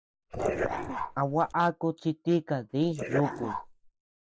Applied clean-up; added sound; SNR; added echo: neural mask model Resemble Enhance denoiser.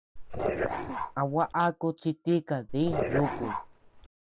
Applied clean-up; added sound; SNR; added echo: none; Dog; 2 dB; none.